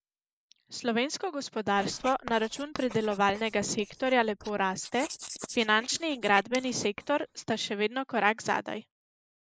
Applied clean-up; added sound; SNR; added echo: neural mask model Resemble Enhance denoiser.